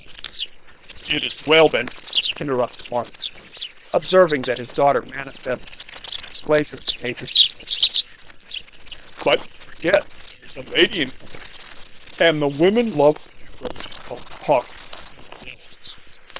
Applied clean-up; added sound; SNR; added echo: neural separator model SepFormer WHAM!.